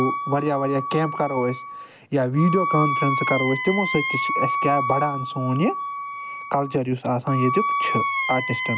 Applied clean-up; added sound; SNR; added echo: none; Wind instrument, woodwind instrument; 3 dB; none.